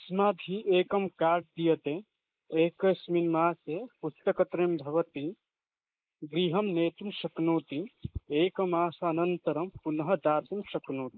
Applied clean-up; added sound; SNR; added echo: neural mask model Resemble Enhance denoiser.